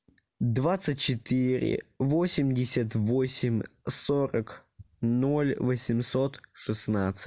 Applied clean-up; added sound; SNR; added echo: none; none; none; none.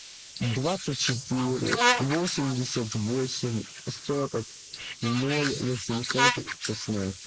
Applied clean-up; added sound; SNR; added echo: neural mask model Resemble Enhance denoiser.